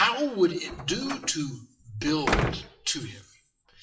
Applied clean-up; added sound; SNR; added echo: classical method WPE with log-MMSE.